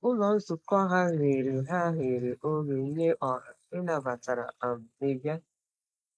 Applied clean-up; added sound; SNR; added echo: neural mask model Resemble Enhance denoiser.